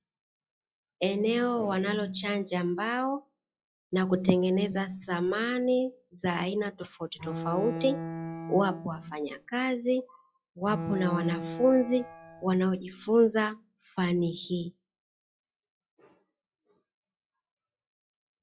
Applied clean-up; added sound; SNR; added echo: classical method log-MMSE.